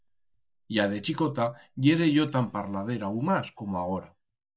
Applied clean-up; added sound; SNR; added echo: neural mask model DeepFilterNet 3.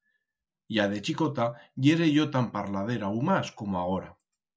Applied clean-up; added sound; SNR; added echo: none; none; none; none.